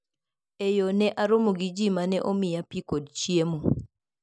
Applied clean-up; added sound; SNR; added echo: none; none; none; none.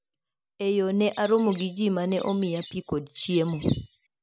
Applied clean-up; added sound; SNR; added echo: none; Bird; 16 dB; none.